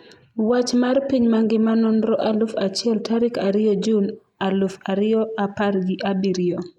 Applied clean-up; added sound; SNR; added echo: neural mask model Resemble Enhance denoiser.